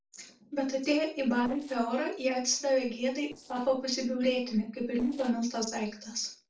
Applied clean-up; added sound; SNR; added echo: neural separator model SepFormer DNS4.